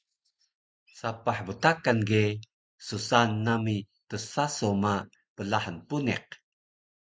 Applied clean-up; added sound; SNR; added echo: neural mask model Resemble Enhance denoiser.